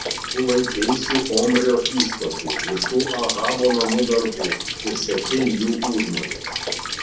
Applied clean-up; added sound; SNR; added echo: none; Rain; 4 dB; reverberation time 0.6 s.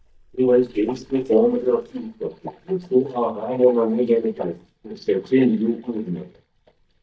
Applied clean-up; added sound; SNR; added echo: neural mask model DeepFilterNet 3.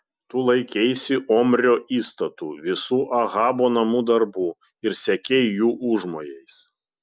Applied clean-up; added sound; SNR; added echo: none; none; none; none.